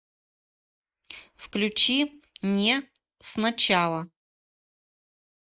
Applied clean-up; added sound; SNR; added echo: neural mask model Resemble Enhance denoiser.